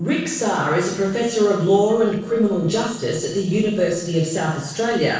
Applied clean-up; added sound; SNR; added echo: neural separator model SepFormer DNS4.